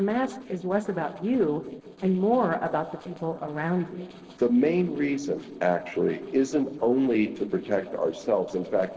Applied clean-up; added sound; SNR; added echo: neural separator model SepFormer DNS4.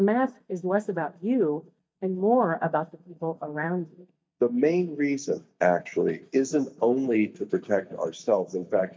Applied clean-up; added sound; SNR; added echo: neural mask model DeepFilterNet 3.